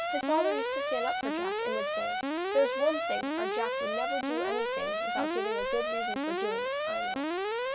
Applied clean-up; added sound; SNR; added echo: none; Alarm; -3 dB; none.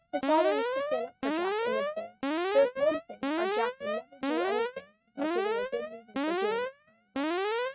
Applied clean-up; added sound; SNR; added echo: neural mask model RNNoise.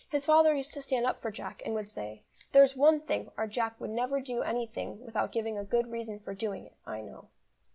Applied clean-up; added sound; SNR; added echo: none; none; none; none.